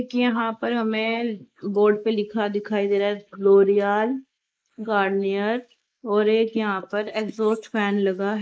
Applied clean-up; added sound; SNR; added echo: neural mask model Resemble Enhance denoiser.